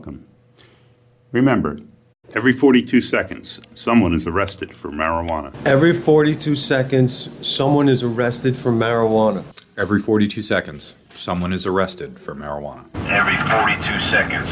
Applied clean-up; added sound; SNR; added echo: none; none; none; none.